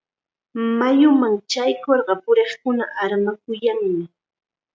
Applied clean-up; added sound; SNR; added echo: none; none; none; none.